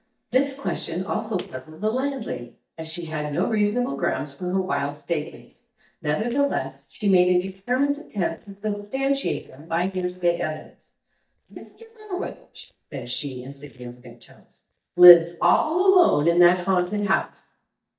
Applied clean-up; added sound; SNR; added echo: neural mask model DeepFilterNet 3.